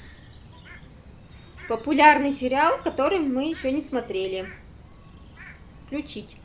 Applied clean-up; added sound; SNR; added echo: none; Bird; 19 dB; none.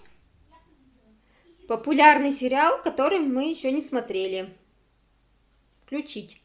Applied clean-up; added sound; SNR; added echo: none; none; none; none.